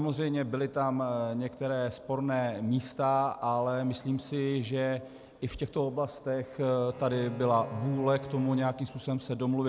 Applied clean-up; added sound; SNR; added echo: none; Bowed string instrument; 14 dB; none.